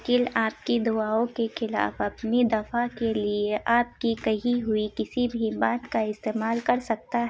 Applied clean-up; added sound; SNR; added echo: none; none; none; none.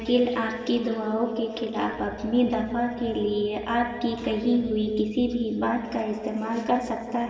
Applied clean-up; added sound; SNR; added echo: none; none; none; reverberation time 1.8 s.